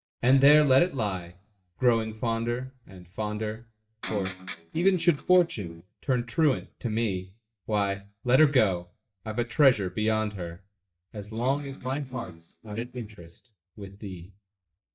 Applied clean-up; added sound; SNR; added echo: neural mask model DeepFilterNet 3.